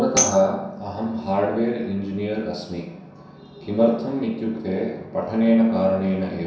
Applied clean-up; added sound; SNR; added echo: none; Tambourine; 5 dB; reverberation time 0.7 s.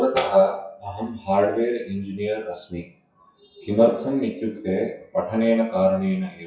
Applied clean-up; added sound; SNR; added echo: classical method WPE with log-MMSE.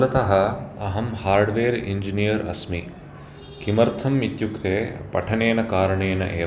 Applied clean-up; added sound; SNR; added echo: none; none; none; none.